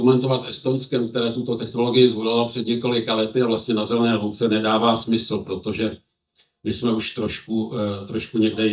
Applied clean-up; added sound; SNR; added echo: neural mask model DeepFilterNet 3.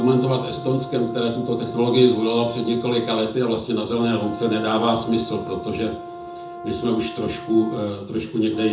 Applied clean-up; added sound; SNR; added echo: none; Brass instrument; 13 dB; reverberation time 0.6 s.